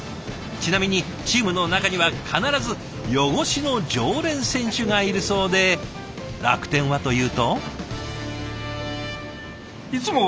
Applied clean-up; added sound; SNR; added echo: none; none; none; none.